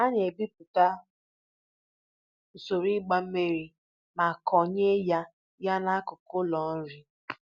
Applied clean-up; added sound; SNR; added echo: none; none; none; none.